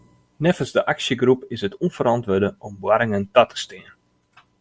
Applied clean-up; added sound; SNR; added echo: none; none; none; none.